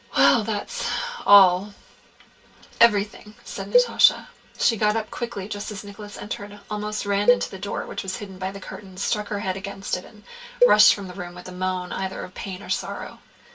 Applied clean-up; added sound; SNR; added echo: none; Cowbell; 2 dB; reverberation time 0.1 s.